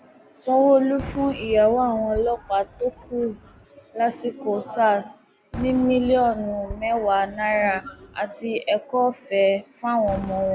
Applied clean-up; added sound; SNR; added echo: none; Fireworks; 18 dB; none.